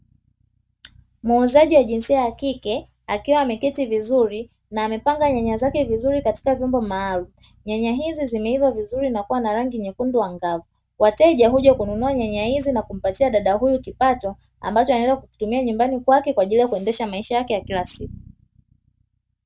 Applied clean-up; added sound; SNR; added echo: neural mask model RNNoise.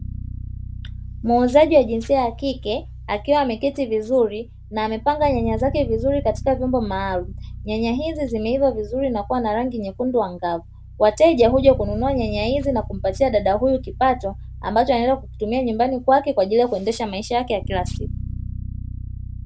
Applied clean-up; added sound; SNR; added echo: none; Bass guitar; 11 dB; none.